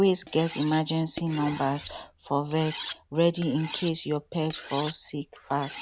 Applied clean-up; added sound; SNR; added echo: none; Cutlery, silverware; 9 dB; none.